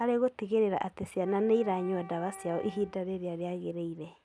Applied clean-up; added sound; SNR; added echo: none; Wind instrument, woodwind instrument; 19 dB; none.